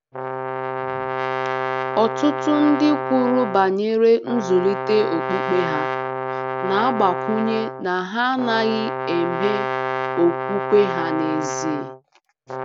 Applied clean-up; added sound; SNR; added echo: none; Brass instrument; 4 dB; none.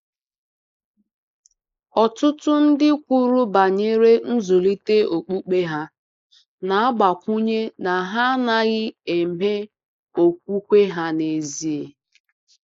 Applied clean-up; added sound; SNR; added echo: neural mask model Resemble Enhance denoiser.